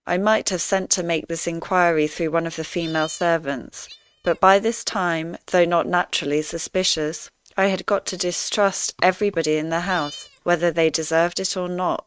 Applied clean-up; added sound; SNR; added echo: neural mask model RNNoise.